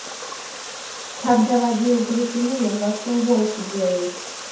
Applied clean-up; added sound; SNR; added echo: none; Water; 11 dB; reverberation time 0.6 s.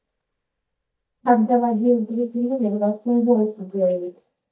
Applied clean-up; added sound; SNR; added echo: neural mask model DeepFilterNet 3.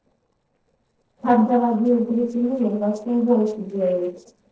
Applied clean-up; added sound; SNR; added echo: neural separator model SepFormer DNS4.